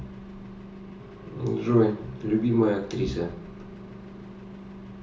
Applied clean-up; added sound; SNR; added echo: none; Engine; 14 dB; reverberation time 0.6 s.